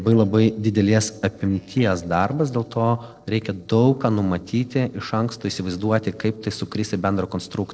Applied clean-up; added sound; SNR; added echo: neural separator model SepFormer DNS4.